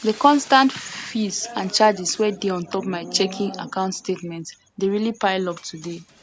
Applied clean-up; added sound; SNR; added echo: none; Livestock, farm animals, working animals + Shatter; 19 dB; none.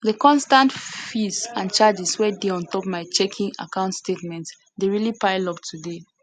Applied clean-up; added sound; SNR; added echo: none; none; none; none.